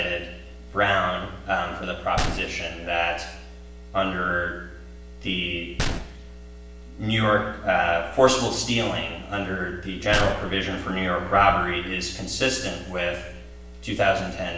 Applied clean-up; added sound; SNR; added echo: none; Gunshot, gunfire; 9 dB; reverberation time 0.8 s.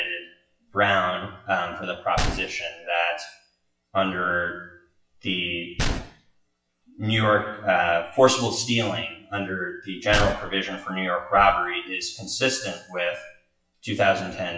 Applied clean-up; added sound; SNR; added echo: classical method WPE with log-MMSE.